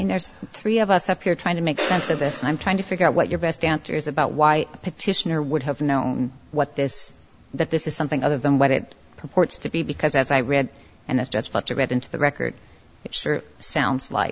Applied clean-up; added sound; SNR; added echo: none; none; none; none.